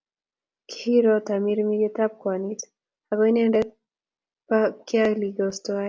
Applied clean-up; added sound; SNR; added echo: none; none; none; none.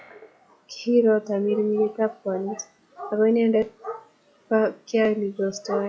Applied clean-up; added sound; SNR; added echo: classical method log-MMSE.